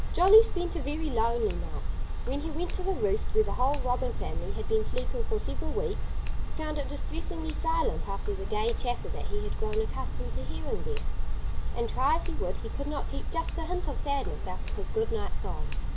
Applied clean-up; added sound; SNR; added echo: none; Tick; -5 dB; none.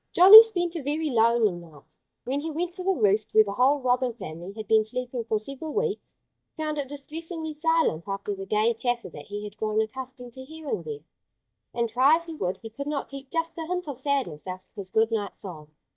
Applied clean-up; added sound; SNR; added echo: neural mask model DeepFilterNet 3.